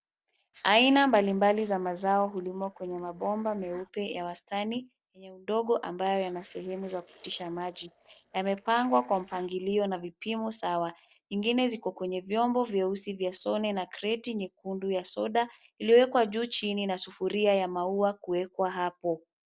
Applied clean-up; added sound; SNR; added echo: neural separator model SepFormer DNS4.